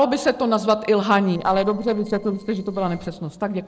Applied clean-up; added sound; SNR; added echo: neural separator model SepFormer DNS4.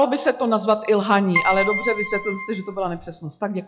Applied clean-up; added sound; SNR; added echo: classical method log-MMSE.